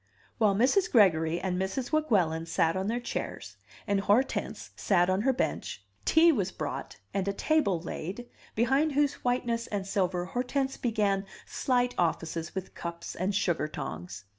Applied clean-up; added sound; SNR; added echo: none; none; none; none.